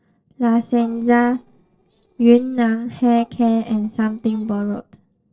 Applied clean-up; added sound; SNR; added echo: neural separator model SepFormer DNS4.